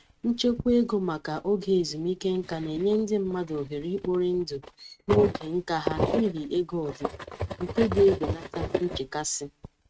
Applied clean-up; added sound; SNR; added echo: neural mask model RNNoise.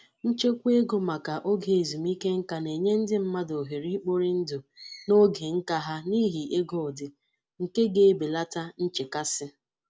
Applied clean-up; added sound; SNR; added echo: none; none; none; none.